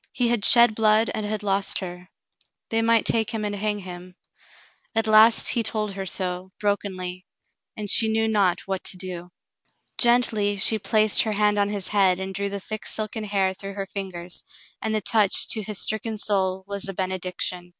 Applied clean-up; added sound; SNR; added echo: none; none; none; none.